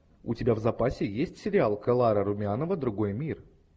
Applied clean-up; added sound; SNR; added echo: none; none; none; none.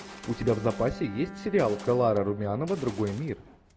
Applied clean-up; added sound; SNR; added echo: none; Bowed string instrument + Gunshot, gunfire; 15 dB; none.